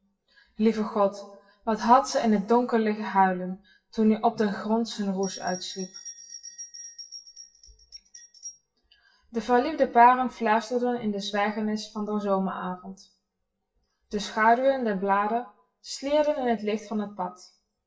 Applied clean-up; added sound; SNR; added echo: classical method WPE with log-MMSE.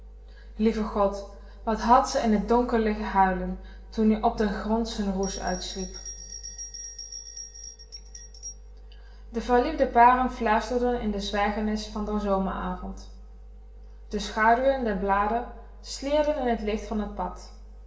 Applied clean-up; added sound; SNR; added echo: none; Bell; 15 dB; reverberation time 1.1 s.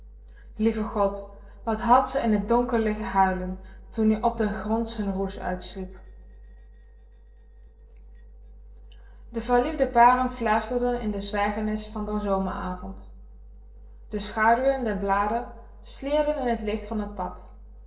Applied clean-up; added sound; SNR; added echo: neural separator model SepFormer DNS4.